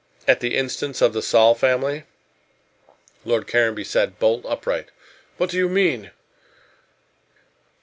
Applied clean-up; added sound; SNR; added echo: none; none; none; none.